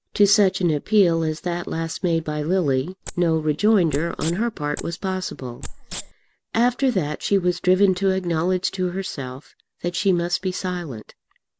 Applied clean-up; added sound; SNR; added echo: none; Wild animals; 13 dB; none.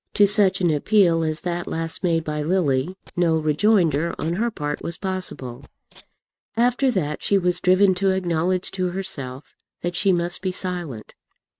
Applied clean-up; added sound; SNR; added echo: neural mask model RNNoise.